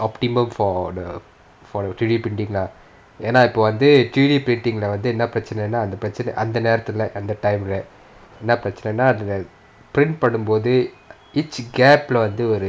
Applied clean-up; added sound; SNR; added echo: none; none; none; none.